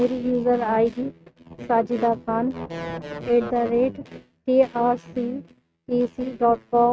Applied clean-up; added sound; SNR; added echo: neural mask model RNNoise.